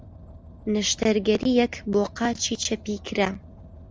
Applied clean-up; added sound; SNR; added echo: none; Car; 19 dB; none.